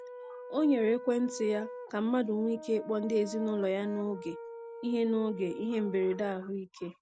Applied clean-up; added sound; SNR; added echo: none; Brass instrument; 13 dB; none.